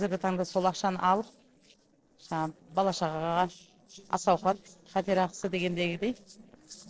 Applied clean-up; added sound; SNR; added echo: neural separator model SepFormer DNS4.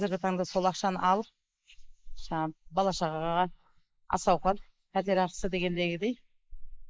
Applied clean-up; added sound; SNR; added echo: neural mask model Resemble Enhance denoiser.